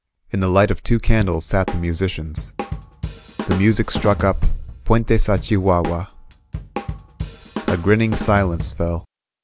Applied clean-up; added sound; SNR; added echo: none; Drum / Drum kit; 10 dB; none.